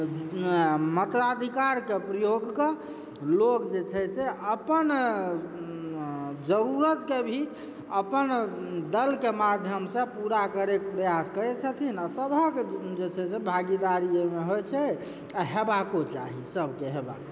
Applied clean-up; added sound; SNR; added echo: none; none; none; none.